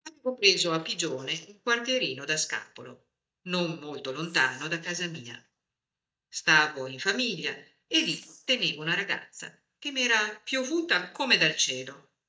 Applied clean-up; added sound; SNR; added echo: neural mask model DeepFilterNet 3.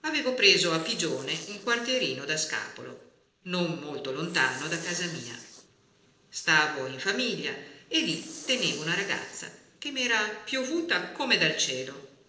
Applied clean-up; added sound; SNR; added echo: neural separator model SepFormer DNS4.